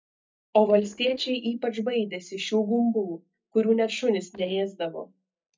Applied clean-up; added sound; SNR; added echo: neural mask model DeepFilterNet 3.